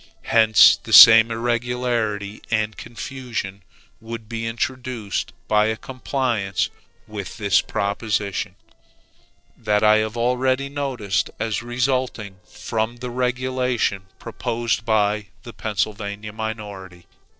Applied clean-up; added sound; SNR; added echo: neural separator model SepFormer DNS4.